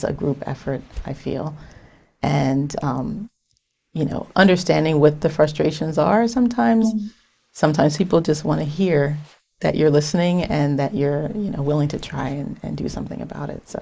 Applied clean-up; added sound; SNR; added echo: neural mask model Resemble Enhance denoiser.